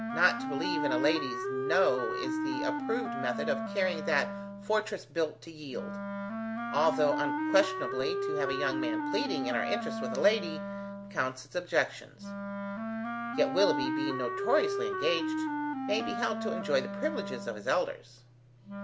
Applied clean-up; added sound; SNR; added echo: none; Wind instrument, woodwind instrument; 2 dB; none.